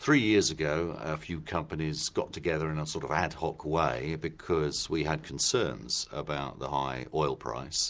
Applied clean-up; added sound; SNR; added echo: none; none; none; none.